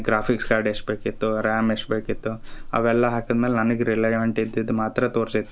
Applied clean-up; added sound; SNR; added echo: none; Buzz; 13 dB; none.